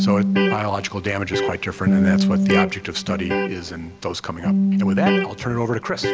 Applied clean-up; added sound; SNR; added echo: none; Electric guitar; -4 dB; none.